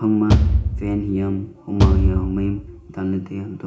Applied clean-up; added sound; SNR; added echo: none; Bass drum / Thump, thud; -3 dB; reverberation time 0.4 s.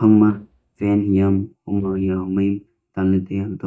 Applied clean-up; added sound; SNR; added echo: neural mask model DeepFilterNet 3.